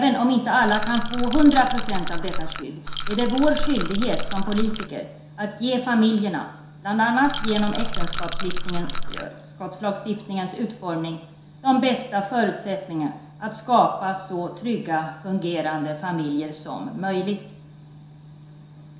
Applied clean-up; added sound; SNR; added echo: none; Rattle / Rattle (instrument); -1 dB; reverberation time 0.7 s.